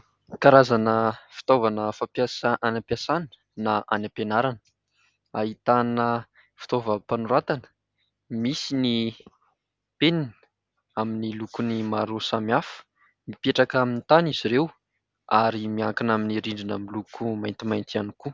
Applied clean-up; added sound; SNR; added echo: none; none; none; none.